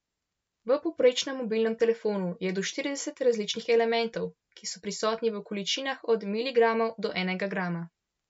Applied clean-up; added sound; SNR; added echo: none; none; none; none.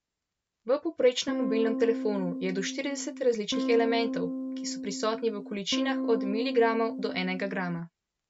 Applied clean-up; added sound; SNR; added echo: none; Electric guitar / Strum; 4 dB; none.